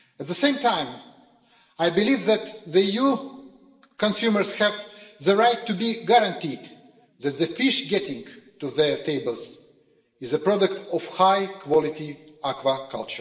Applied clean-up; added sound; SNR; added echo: none; none; none; reverberation time 0.9 s.